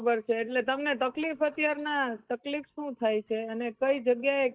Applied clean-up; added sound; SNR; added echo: neural mask model DeepFilterNet 3.